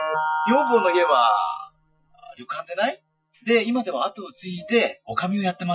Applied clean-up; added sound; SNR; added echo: classical method Wiener filter.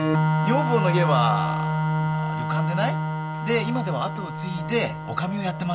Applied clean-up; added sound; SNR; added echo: none; Organ; -2 dB; none.